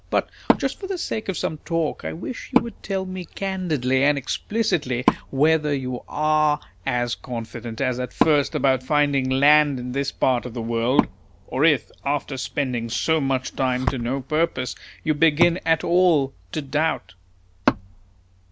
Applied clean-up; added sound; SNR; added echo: none; Wood; 8 dB; none.